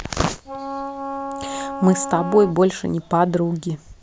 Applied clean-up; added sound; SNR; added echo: none; Wind instrument, woodwind instrument; 10 dB; none.